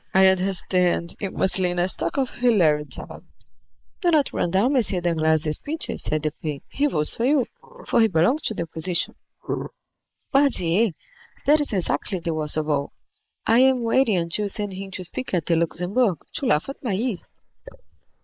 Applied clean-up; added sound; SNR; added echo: neural mask model Resemble Enhance denoiser.